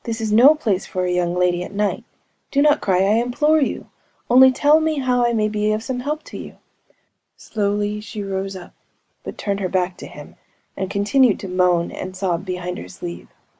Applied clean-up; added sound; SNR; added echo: none; none; none; none.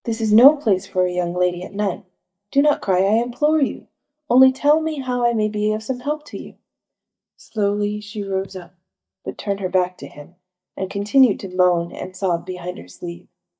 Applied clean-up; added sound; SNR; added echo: neural mask model DeepFilterNet 3.